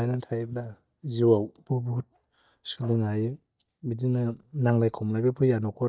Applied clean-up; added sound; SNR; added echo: neural mask model DeepFilterNet 3.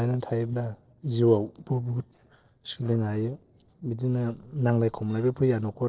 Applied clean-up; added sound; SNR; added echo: neural separator model SepFormer DNS4.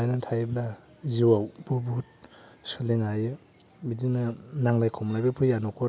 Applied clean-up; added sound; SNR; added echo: none; none; none; none.